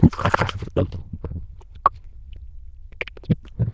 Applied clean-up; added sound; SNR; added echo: neural diffusion model UNIVERSE++.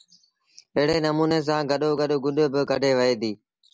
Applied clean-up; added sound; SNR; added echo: none; none; none; none.